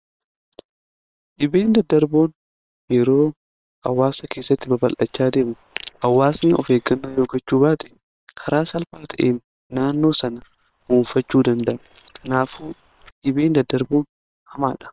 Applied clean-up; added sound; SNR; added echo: neural separator model SepFormer WHAM!.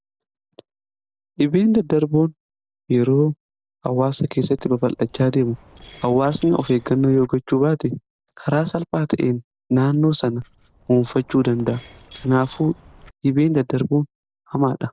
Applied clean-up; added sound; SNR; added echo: neural separator model SepFormer DNS4.